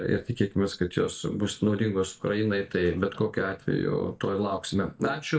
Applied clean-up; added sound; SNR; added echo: neural mask model DeepFilterNet 3.